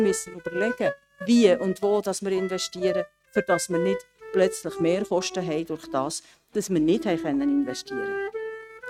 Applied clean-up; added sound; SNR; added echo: neural mask model RNNoise.